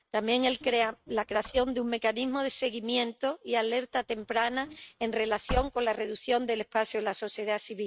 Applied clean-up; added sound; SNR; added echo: neural mask model RNNoise.